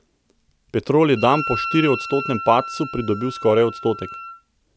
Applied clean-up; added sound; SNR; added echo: none; Wind instrument, woodwind instrument; 10 dB; none.